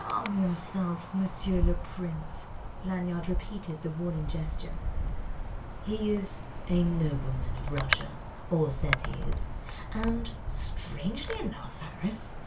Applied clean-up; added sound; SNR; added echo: none; Wind; 0 dB; reverberation time 0.2 s.